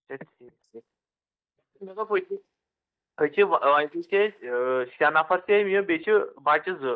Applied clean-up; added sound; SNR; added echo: neural mask model DeepFilterNet 3.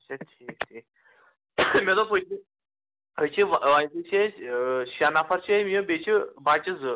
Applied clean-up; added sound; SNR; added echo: none; none; none; none.